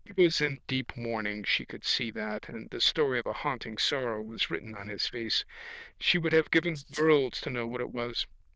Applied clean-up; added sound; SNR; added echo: neural diffusion model UNIVERSE++.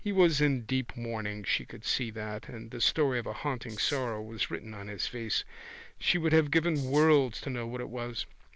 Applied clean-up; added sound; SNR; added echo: none; Rattle (instrument); 20 dB; none.